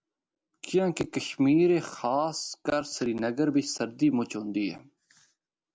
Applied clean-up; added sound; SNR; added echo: none; none; none; none.